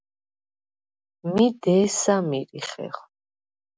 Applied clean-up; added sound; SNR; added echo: none; none; none; none.